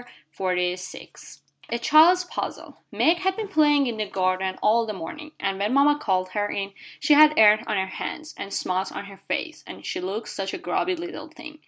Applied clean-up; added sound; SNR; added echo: none; none; none; none.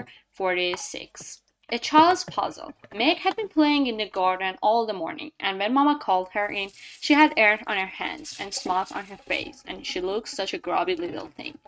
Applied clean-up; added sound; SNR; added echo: neural mask model RNNoise.